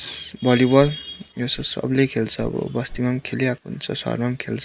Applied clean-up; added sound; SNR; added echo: none; Walk, footsteps; 20 dB; none.